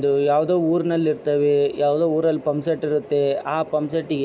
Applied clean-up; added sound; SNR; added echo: none; none; none; none.